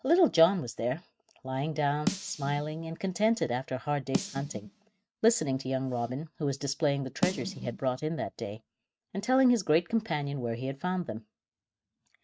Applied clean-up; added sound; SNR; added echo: neural mask model RNNoise.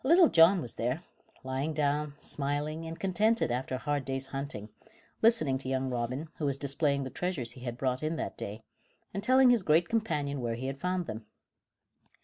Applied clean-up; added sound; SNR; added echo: none; none; none; none.